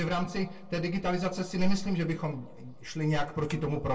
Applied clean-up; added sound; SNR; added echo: neural separator model SepFormer DNS4.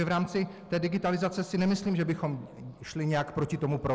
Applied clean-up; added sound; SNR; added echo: none; none; none; none.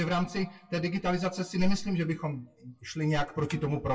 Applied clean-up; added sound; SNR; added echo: classical method WPE with log-MMSE.